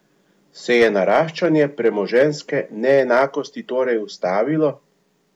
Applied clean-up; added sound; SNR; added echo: none; none; none; none.